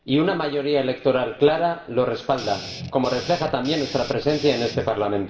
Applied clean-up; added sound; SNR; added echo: none; Guitar; 13 dB; reverberation time 0.9 s.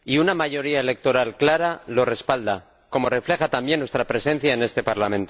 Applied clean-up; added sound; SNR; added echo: none; none; none; none.